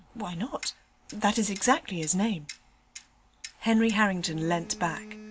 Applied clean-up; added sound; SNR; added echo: none; Telephone + Clock; 18 dB; none.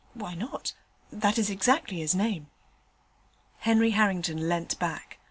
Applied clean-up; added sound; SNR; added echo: none; none; none; none.